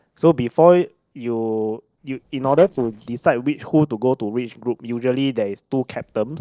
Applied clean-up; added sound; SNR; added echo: neural separator model SepFormer DNS4.